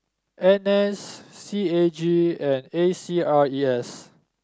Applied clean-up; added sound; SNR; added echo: none; none; none; none.